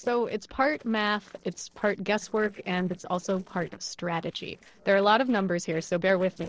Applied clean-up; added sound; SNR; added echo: neural separator model SepFormer DNS4.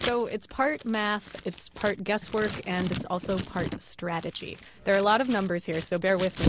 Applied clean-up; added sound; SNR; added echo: none; Scissors; 7 dB; none.